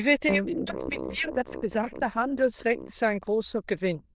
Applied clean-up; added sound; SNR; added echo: neural diffusion model UNIVERSE++.